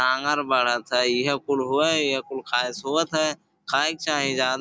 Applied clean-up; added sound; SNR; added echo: none; none; none; none.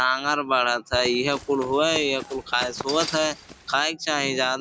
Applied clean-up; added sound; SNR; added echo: none; Run + Chink, clink; 15 dB; none.